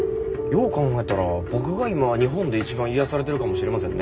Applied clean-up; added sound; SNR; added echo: none; none; none; none.